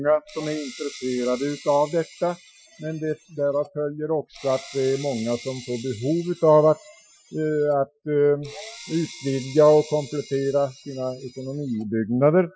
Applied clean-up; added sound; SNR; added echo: classical method Wiener filter.